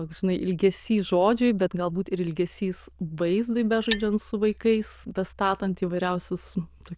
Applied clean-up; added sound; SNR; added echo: neural diffusion model UNIVERSE++.